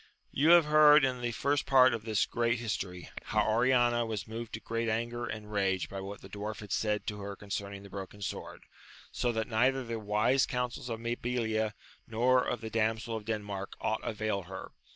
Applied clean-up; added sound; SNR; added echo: none; none; none; none.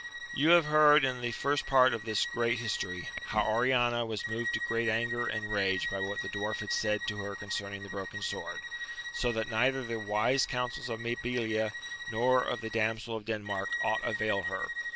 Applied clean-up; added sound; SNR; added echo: none; Bowed string instrument; 7 dB; none.